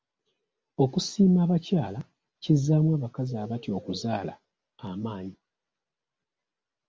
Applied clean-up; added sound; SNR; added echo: none; Bird; 19 dB; none.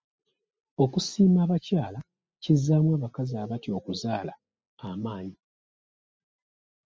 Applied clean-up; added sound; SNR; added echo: classical method spectral subtraction.